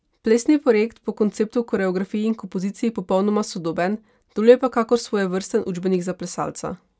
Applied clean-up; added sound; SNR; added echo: none; none; none; none.